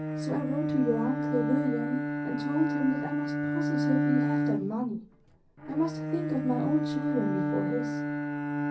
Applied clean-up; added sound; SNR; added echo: none; Bowed string instrument; -2 dB; reverberation time 0.3 s.